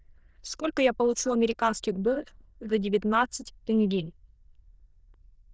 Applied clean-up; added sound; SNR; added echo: neural diffusion model UNIVERSE++.